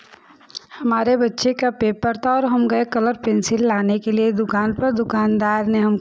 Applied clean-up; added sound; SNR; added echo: none; none; none; none.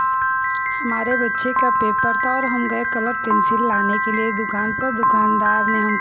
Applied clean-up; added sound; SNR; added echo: none; Piano; -4 dB; none.